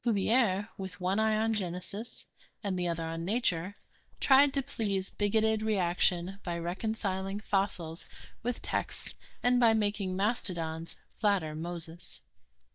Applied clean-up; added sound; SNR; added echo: neural mask model DeepFilterNet 3.